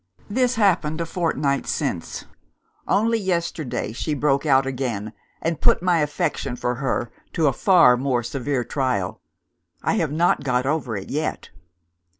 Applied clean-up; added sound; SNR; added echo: none; none; none; none.